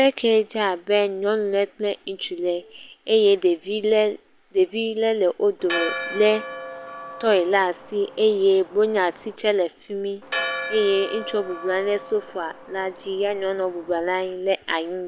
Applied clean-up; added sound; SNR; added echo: none; Church bell; 11 dB; none.